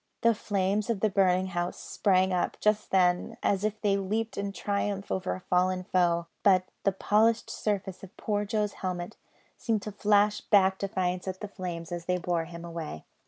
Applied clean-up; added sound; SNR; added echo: none; none; none; none.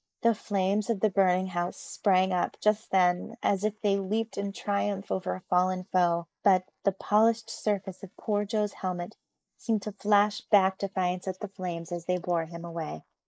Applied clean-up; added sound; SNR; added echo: neural mask model Resemble Enhance denoiser.